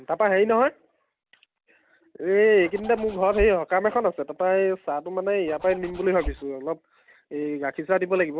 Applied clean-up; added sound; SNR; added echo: none; Zipper (clothing); 12 dB; none.